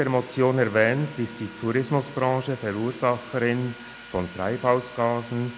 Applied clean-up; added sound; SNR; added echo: none; Sawing; 18 dB; none.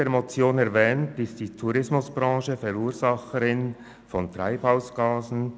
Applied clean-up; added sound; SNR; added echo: none; none; none; none.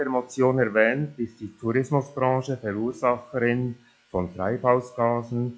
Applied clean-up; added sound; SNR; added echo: classical method log-MMSE.